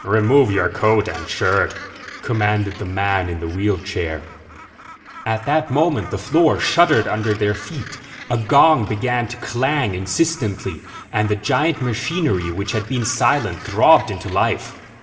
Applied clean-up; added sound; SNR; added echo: none; Gull, seagull; 18 dB; reverberation time 1.3 s.